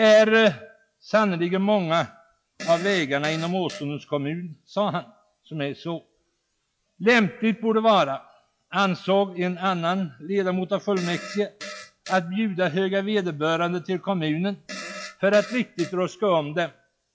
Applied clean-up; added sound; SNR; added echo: classical method log-MMSE.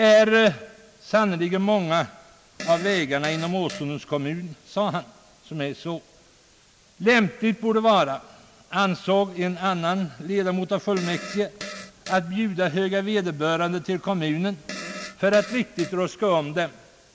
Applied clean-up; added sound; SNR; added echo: none; Fart; 13 dB; none.